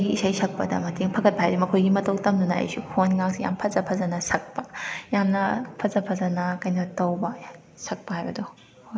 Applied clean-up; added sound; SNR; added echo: none; none; none; none.